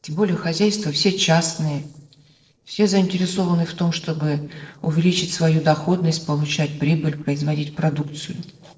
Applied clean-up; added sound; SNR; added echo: neural separator model SepFormer DNS4.